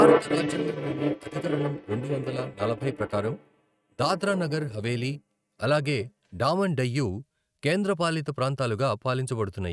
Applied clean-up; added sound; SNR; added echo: neural mask model RNNoise.